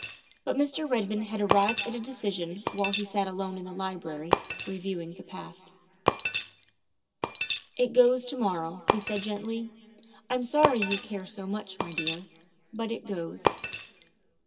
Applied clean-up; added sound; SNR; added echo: none; Shatter; 2 dB; reverberation time 2.4 s.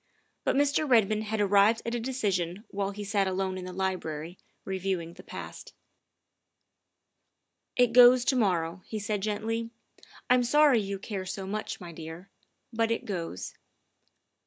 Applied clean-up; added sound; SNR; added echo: none; none; none; none.